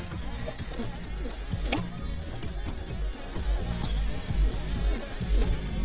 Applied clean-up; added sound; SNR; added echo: neural mask model DeepFilterNet 3.